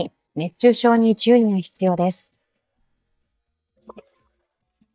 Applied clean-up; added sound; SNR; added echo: neural mask model DeepFilterNet 3.